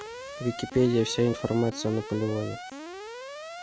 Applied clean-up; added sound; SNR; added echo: none; Alarm; 11 dB; none.